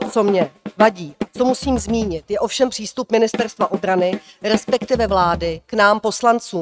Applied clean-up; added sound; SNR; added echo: neural mask model RNNoise.